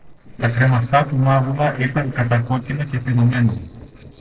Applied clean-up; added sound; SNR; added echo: neural separator model SepFormer DNS4.